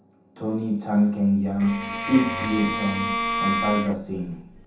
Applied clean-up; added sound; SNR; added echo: none; Bowed string instrument; 4 dB; reverberation time 0.7 s.